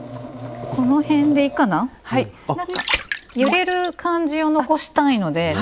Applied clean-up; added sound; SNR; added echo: none; Water; 11 dB; none.